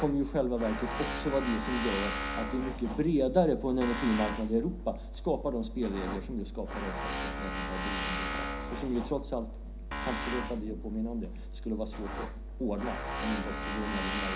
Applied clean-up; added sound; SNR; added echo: none; Tools; 4 dB; reverberation time 0.5 s.